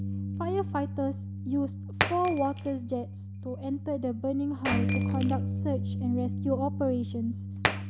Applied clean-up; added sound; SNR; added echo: none; Shatter + Bass guitar; -1 dB; none.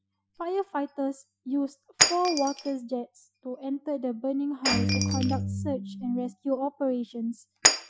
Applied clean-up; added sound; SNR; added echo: classical method Wiener filter.